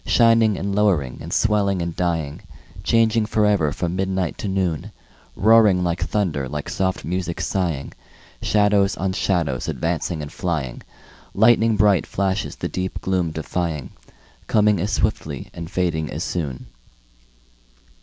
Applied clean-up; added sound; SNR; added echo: none; none; none; none.